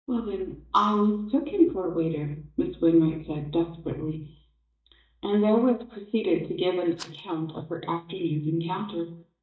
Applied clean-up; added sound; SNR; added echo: neural mask model DeepFilterNet 3.